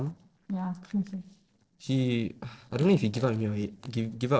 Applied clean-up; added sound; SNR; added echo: neural separator model SepFormer DNS4.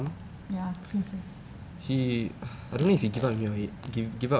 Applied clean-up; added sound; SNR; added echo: none; Fart; 17 dB; none.